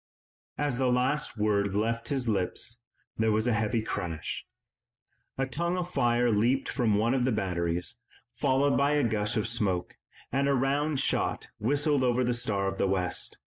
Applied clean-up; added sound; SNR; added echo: neural mask model DeepFilterNet 3.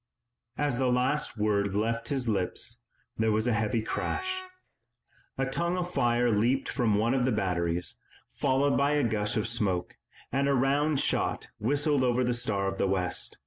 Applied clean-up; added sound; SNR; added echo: none; Wind instrument, woodwind instrument; 14 dB; none.